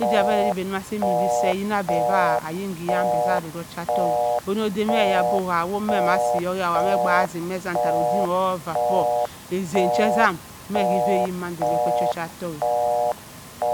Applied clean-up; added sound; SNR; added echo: none; Telephone; -3 dB; none.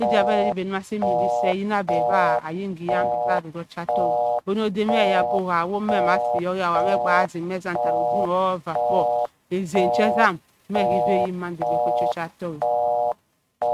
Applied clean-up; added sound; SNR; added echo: neural mask model RNNoise.